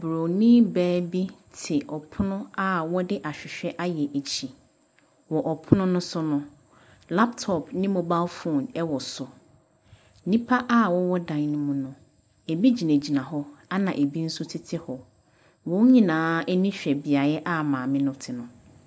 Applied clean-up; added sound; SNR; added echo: none; none; none; none.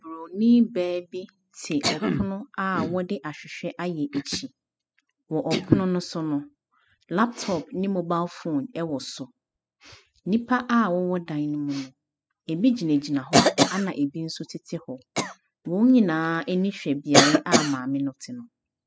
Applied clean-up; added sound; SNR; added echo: classical method spectral subtraction.